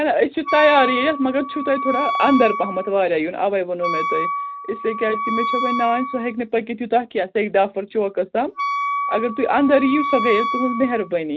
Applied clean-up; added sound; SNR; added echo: none; Wind instrument, woodwind instrument; 5 dB; none.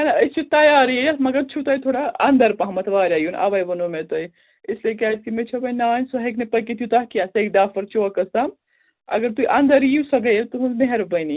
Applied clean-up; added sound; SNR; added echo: none; none; none; none.